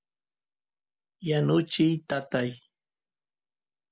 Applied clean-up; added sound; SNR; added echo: none; none; none; none.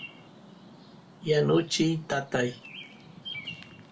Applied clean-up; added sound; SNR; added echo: none; Bird vocalization, bird call, bird song; 15 dB; reverberation time 0.2 s.